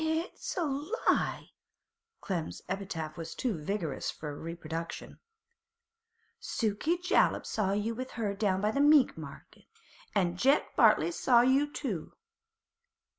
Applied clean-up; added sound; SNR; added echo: none; none; none; none.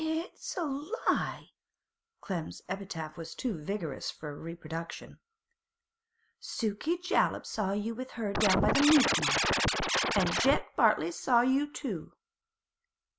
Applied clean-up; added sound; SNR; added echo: none; Scratching (performance technique); -3 dB; none.